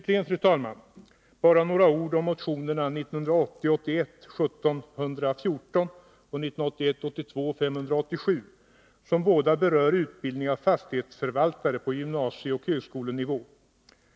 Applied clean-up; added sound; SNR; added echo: none; none; none; none.